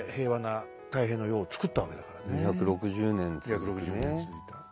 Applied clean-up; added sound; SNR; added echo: none; Thump, thud; 18 dB; none.